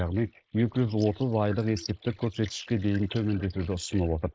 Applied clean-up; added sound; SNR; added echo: neural mask model Resemble Enhance denoiser.